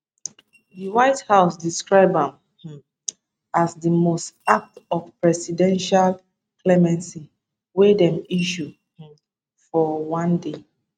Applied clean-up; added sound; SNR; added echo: neural mask model RNNoise.